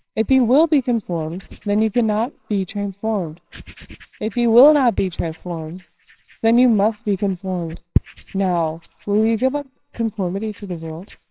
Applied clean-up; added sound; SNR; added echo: neural separator model SepFormer WHAMR!.